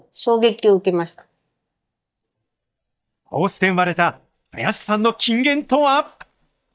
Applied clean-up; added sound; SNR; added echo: neural mask model DeepFilterNet 3.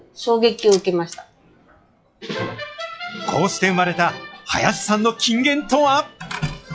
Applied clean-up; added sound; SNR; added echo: classical method log-MMSE.